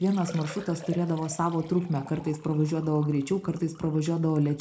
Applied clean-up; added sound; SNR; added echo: none; Liquid; 20 dB; reverberation time 0.3 s.